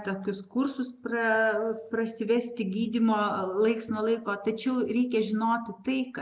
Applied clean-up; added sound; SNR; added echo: none; none; none; none.